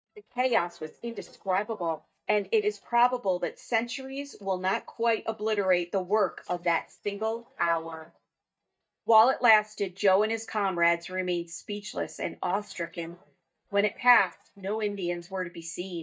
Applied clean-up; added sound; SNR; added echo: neural mask model DeepFilterNet 3.